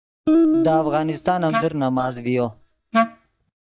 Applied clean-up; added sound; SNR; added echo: neural mask model DeepFilterNet 3.